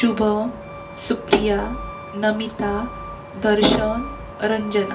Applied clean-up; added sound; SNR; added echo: none; Truck; 13 dB; reverberation time 0.3 s.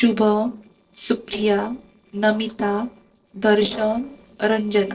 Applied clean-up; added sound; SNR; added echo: neural separator model SepFormer DNS4.